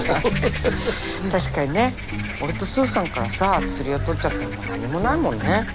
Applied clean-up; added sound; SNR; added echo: none; Frog; 8 dB; none.